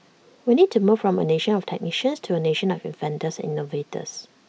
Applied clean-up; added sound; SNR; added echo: none; none; none; none.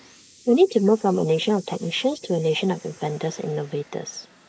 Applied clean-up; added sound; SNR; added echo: neural mask model Resemble Enhance denoiser.